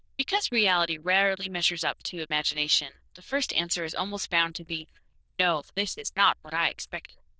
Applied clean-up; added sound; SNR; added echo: neural diffusion model UNIVERSE++.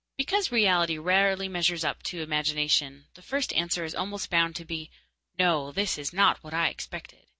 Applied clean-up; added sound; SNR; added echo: none; none; none; none.